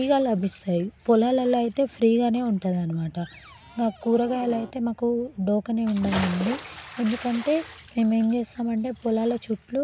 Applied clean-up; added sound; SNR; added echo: none; Cupboard open or close + Bathtub (filling or washing) / Splash, splatter; 16 dB; none.